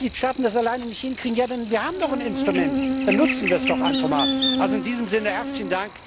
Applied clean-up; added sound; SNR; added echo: none; Buzz; 1 dB; none.